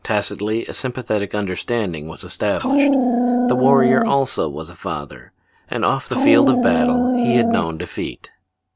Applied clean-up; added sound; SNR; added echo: none; Dog; -4 dB; none.